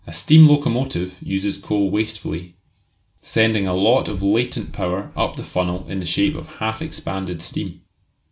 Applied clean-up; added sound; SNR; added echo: none; Breathing; 16 dB; none.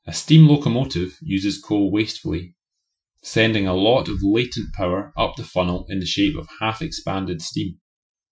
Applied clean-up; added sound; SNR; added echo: classical method Wiener filter.